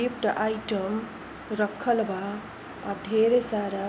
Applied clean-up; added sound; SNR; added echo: none; none; none; none.